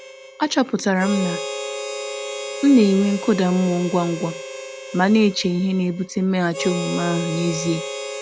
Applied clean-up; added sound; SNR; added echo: none; Harmonica; 10 dB; none.